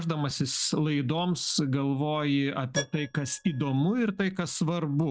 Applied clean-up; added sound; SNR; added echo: neural mask model RNNoise.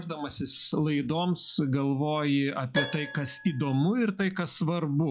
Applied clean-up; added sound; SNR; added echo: classical method log-MMSE.